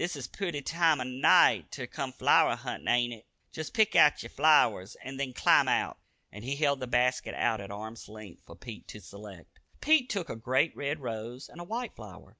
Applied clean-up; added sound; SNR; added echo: none; none; none; none.